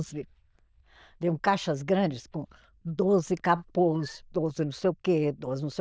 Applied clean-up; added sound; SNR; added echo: neural diffusion model UNIVERSE++.